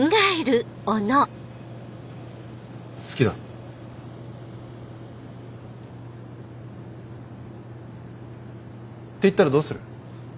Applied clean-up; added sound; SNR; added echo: none; none; none; none.